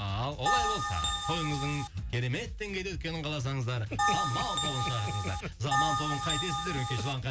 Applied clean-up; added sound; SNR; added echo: none; Bell; -2 dB; none.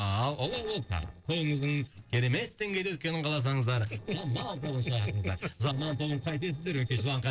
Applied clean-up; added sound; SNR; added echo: neural separator model SepFormer DNS4.